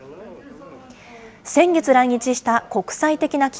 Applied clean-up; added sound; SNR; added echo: none; none; none; none.